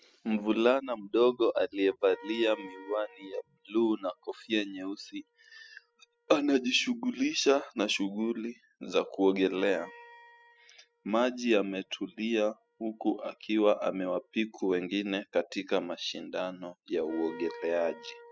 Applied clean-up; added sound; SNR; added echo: classical method spectral subtraction.